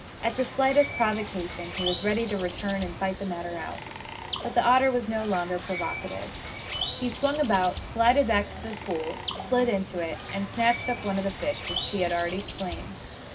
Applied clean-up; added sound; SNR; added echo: none; Bird; 4 dB; reverberation time 0.4 s.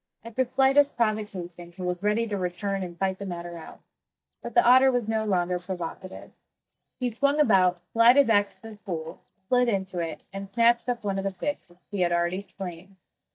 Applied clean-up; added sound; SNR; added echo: neural mask model DeepFilterNet 3.